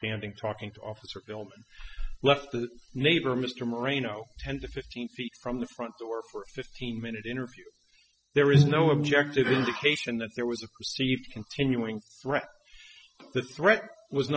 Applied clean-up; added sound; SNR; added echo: classical method spectral subtraction.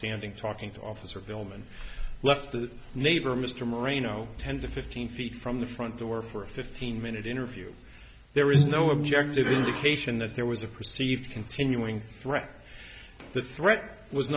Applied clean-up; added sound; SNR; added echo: none; Bowed string instrument; 0 dB; none.